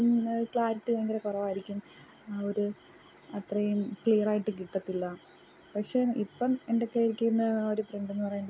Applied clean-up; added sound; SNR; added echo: none; none; none; none.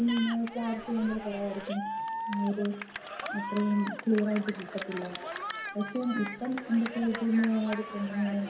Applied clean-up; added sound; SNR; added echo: none; Cheering; 9 dB; reverberation time 0.7 s.